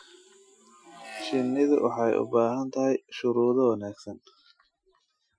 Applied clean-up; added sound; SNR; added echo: classical method Wiener filter.